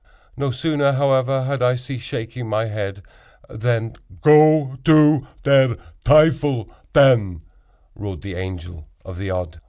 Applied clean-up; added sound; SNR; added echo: none; none; none; none.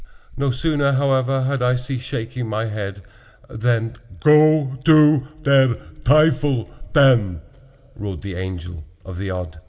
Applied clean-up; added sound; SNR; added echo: none; Chewing, mastication; 19 dB; reverberation time 0.7 s.